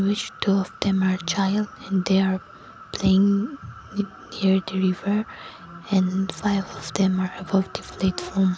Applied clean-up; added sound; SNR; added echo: none; none; none; none.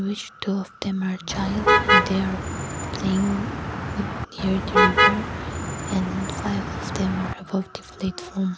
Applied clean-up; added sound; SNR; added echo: none; Motor vehicle (road); -4 dB; none.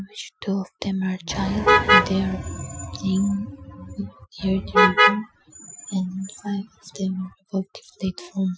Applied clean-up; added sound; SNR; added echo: classical method Wiener filter.